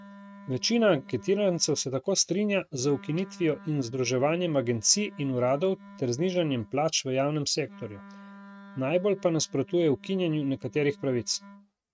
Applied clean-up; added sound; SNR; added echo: neural mask model RNNoise.